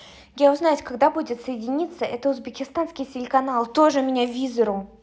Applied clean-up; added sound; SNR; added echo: none; none; none; none.